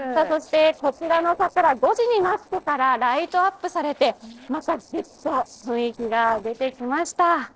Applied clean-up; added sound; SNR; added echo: neural separator model SepFormer DNS4.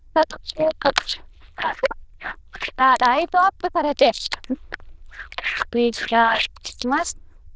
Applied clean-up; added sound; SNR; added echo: neural diffusion model UNIVERSE++.